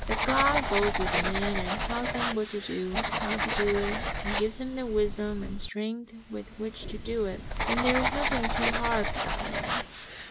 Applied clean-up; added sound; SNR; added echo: none; Writing; -1 dB; none.